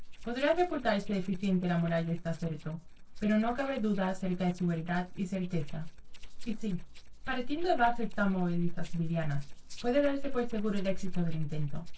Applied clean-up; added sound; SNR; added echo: neural separator model SepFormer DNS4.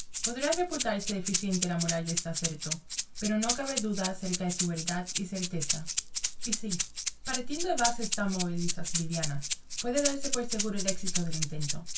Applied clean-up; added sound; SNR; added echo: none; Rattle (instrument); 3 dB; reverberation time 0.1 s.